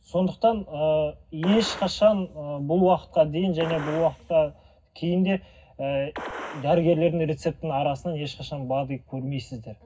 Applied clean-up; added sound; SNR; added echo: none; Gunshot, gunfire; 14 dB; reverberation time 0.4 s.